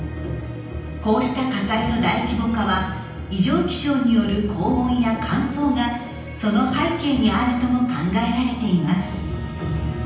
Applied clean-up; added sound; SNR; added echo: none; none; none; reverberation time 0.9 s.